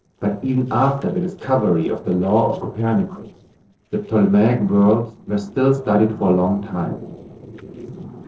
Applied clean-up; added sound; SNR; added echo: neural separator model SepFormer DNS4.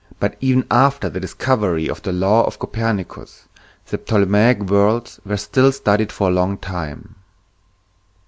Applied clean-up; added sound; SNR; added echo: none; none; none; none.